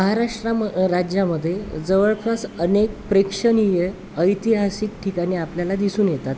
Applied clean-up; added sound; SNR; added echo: none; none; none; none.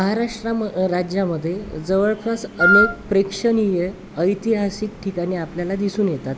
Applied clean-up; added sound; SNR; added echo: none; Wind instrument, woodwind instrument; -4 dB; none.